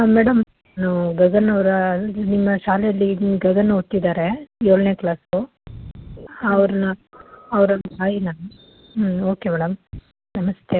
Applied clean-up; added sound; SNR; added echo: none; none; none; none.